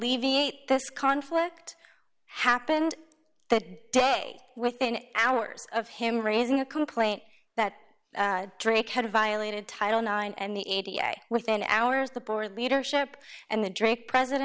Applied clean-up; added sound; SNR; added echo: none; none; none; none.